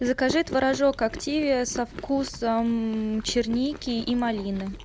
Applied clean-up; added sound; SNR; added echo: none; Chewing, mastication; 15 dB; none.